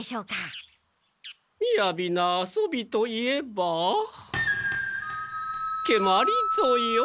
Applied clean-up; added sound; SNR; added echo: none; none; none; none.